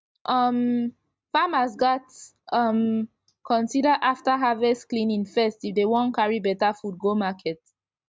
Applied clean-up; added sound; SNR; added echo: none; none; none; none.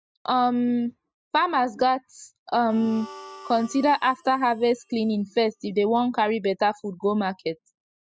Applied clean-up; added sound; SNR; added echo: classical method spectral subtraction.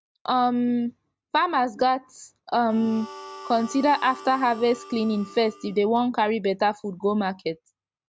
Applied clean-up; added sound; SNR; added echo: none; Harmonica; 17 dB; none.